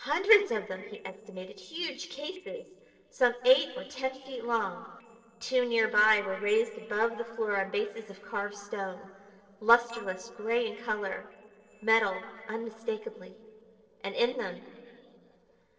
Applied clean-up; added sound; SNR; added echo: neural separator model SepFormer DNS4.